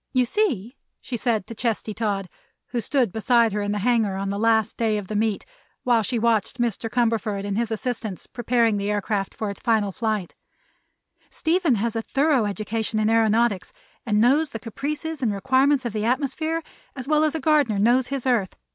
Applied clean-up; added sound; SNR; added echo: none; none; none; none.